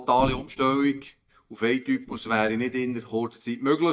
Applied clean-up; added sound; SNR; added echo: neural mask model DeepFilterNet 3.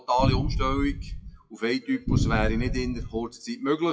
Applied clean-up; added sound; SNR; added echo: classical method WPE with log-MMSE.